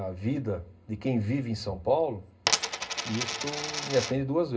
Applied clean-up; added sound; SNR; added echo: none; Coin (dropping); 1 dB; reverberation time 0.2 s.